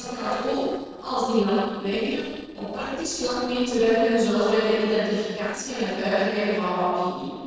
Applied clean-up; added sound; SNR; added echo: neural separator model SepFormer DNS4.